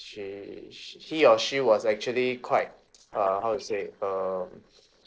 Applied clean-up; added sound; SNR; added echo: neural separator model SepFormer DNS4.